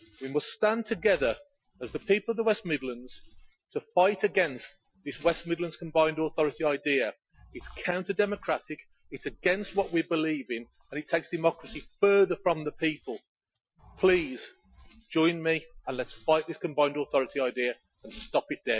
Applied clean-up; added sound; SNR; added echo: classical method Wiener filter.